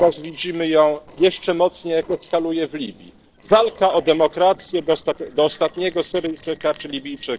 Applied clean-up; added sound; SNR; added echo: neural separator model SepFormer DNS4.